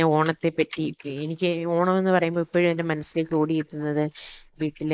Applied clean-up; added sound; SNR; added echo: neural mask model Resemble Enhance denoiser.